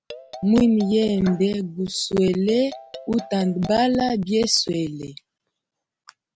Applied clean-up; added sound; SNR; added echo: none; Marimba, xylophone; 18 dB; none.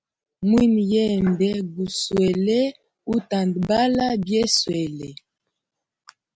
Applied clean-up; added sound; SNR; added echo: none; none; none; none.